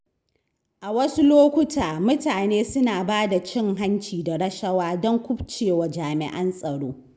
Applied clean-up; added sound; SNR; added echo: none; none; none; none.